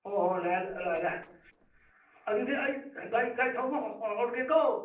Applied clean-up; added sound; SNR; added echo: neural separator model SepFormer DNS4.